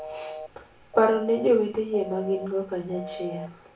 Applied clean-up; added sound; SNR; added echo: none; Telephone; 13 dB; reverberation time 0.3 s.